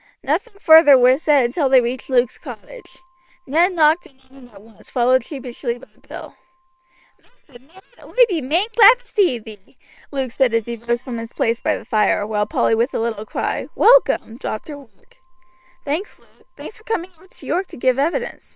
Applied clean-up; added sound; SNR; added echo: neural separator model SepFormer WHAM!.